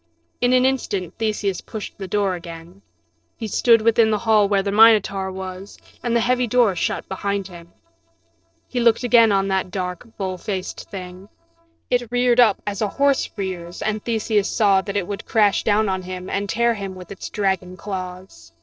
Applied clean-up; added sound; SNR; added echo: neural separator model SepFormer DNS4.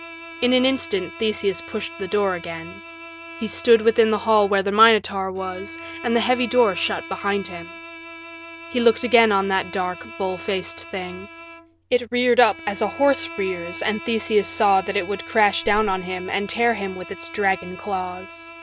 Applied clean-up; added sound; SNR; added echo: none; Bowed string instrument; 16 dB; none.